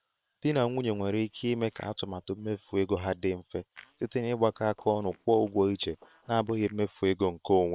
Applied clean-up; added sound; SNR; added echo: neural separator model SepFormer WHAM!.